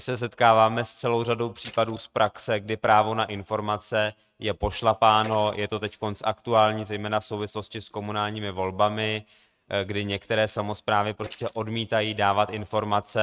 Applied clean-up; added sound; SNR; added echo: neural mask model RNNoise.